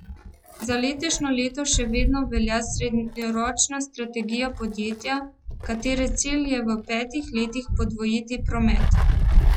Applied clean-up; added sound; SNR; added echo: classical method log-MMSE.